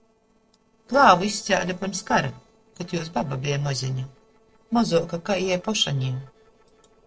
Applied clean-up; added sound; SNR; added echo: neural separator model SepFormer DNS4.